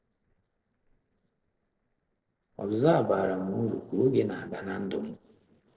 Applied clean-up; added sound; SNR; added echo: neural separator model SepFormer DNS4.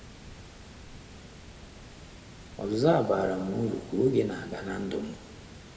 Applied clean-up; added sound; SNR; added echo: none; Water; 16 dB; reverberation time 1.7 s.